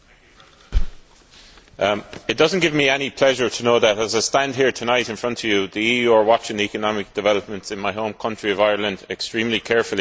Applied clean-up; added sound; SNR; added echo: none; none; none; none.